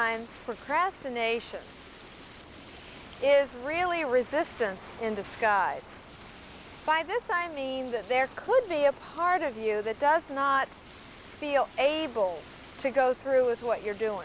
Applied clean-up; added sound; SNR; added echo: none; none; none; none.